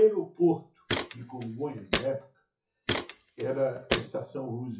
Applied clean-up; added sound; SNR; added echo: classical method WPE with log-MMSE.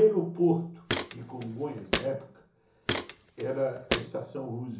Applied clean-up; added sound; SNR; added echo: none; Walk, footsteps; 5 dB; reverberation time 0.7 s.